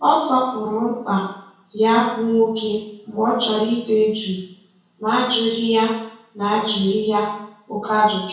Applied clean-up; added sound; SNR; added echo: none; none; none; reverberation time 0.6 s.